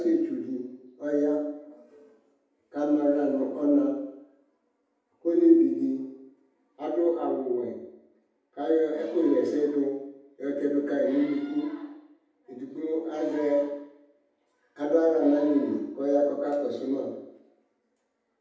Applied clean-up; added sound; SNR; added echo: none; none; none; reverberation time 0.8 s.